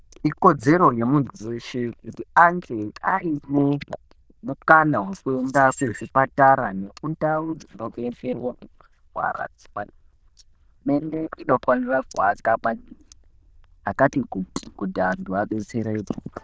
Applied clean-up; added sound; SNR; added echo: neural diffusion model UNIVERSE++.